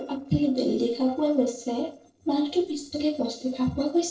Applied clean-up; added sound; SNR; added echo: neural separator model SepFormer DNS4.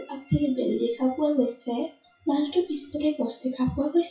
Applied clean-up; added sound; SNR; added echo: classical method WPE with log-MMSE.